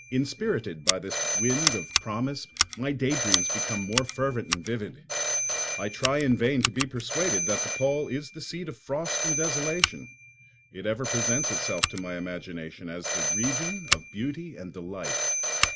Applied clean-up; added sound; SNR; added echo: none; Scissors + Telephone; -1 dB; none.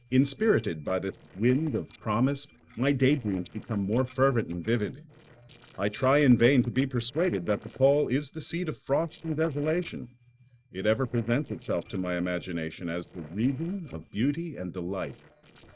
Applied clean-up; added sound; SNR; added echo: neural separator model SepFormer DNS4.